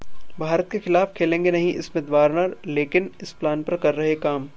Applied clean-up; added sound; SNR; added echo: none; none; none; none.